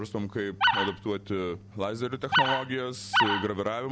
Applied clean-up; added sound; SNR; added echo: none; Animal; -4 dB; none.